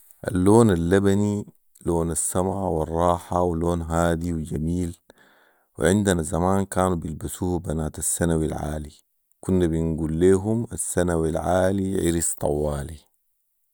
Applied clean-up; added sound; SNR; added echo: none; none; none; none.